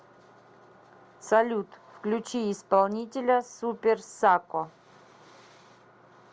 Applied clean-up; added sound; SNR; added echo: none; none; none; none.